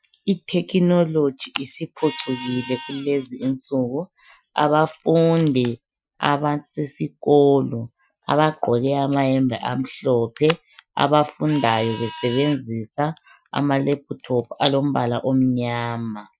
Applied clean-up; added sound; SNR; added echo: classical method Wiener filter.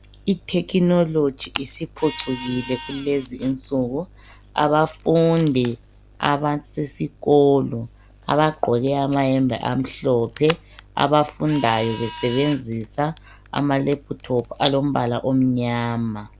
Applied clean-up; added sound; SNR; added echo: none; Camera; 19 dB; none.